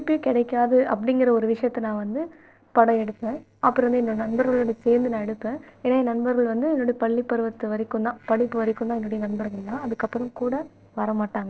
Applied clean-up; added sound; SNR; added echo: neural separator model SepFormer DNS4.